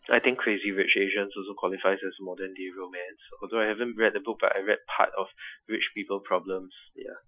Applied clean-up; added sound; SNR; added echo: classical method Wiener filter.